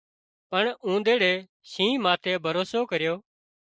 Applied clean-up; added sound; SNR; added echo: neural mask model Resemble Enhance denoiser.